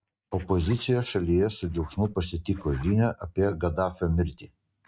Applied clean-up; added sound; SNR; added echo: neural mask model RNNoise.